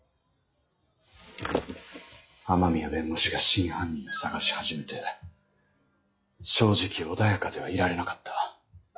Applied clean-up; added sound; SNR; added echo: classical method log-MMSE.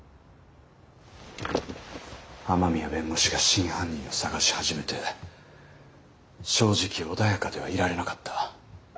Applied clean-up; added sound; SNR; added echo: none; none; none; none.